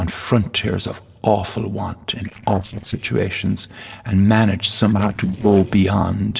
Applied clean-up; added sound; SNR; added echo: neural separator model SepFormer DNS4.